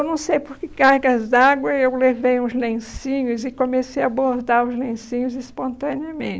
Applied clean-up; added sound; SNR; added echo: none; none; none; none.